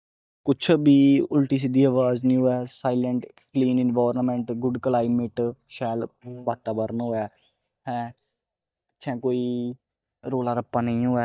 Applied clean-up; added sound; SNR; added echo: neural mask model DeepFilterNet 3.